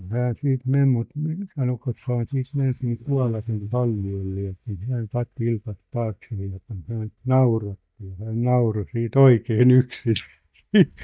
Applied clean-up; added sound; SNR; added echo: neural mask model DeepFilterNet 3.